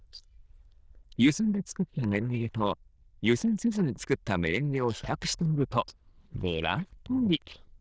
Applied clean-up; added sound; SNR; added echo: neural diffusion model UNIVERSE++.